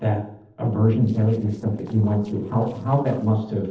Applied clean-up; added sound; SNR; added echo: neural separator model SepFormer DNS4.